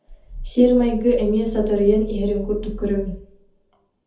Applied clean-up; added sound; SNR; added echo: none; Growling; 12 dB; reverberation time 0.5 s.